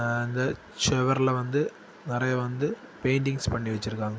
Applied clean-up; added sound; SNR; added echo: none; none; none; none.